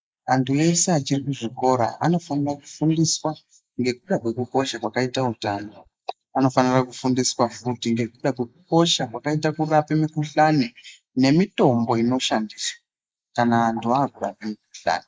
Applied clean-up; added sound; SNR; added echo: neural mask model Resemble Enhance denoiser.